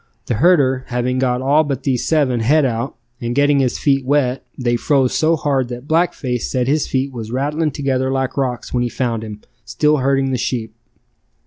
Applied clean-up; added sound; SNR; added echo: none; none; none; none.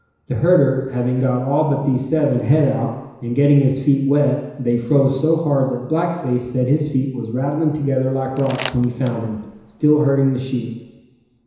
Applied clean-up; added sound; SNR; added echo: none; Crumpling, crinkling; 14 dB; reverberation time 1.0 s.